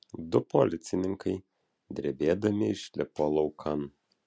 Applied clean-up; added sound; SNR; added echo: none; none; none; none.